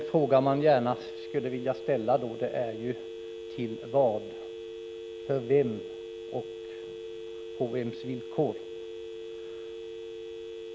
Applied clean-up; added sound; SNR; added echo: none; Telephone; 9 dB; none.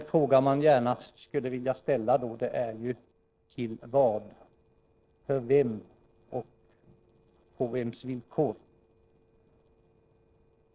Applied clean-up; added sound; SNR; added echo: neural separator model SepFormer DNS4.